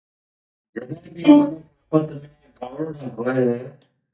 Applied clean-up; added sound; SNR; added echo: neural mask model DeepFilterNet 3.